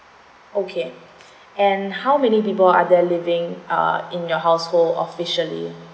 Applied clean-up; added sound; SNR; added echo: none; none; none; none.